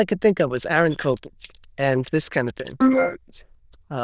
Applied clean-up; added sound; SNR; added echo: neural diffusion model UNIVERSE++.